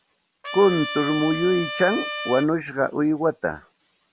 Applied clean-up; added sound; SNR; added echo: none; Trumpet; 8 dB; none.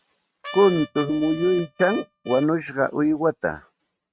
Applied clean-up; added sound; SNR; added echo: neural mask model RNNoise.